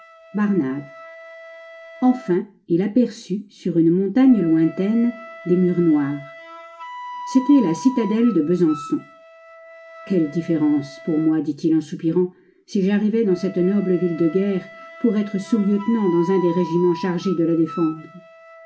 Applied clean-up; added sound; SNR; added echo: none; Wind instrument, woodwind instrument; 17 dB; reverberation time 0.2 s.